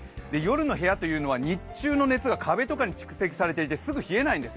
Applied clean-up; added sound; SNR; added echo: none; none; none; none.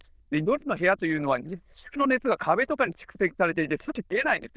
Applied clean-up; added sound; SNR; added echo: neural diffusion model UNIVERSE++.